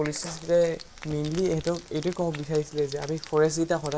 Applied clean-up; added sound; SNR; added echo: neural mask model Resemble Enhance denoiser.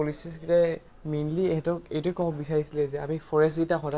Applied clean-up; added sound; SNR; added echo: none; none; none; none.